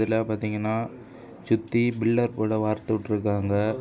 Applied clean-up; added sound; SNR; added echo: none; none; none; none.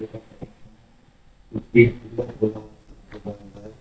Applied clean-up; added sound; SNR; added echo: neural mask model DeepFilterNet 3.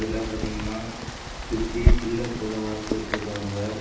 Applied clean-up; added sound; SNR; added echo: none; Rain; -3 dB; reverberation time 0.9 s.